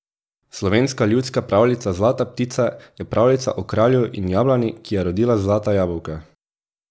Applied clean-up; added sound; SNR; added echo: none; none; none; none.